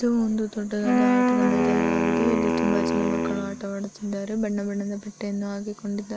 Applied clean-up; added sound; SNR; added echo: none; Wind instrument, woodwind instrument; -4 dB; none.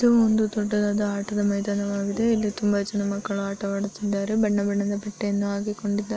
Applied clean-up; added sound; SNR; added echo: none; none; none; none.